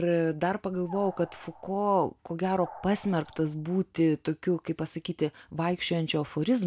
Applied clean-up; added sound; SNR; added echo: none; Animal; 19 dB; none.